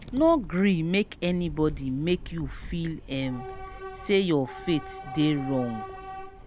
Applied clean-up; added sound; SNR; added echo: none; Subway, metro, underground / Train; 13 dB; none.